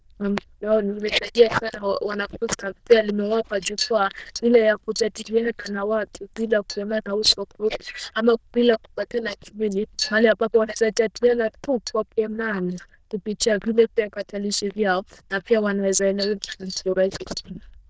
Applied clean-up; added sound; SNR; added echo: neural diffusion model UNIVERSE++.